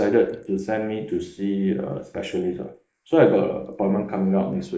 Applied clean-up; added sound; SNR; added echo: neural mask model Resemble Enhance denoiser.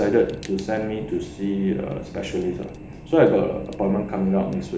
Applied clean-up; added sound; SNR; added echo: none; Fire; 18 dB; none.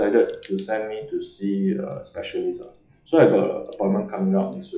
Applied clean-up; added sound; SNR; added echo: classical method log-MMSE.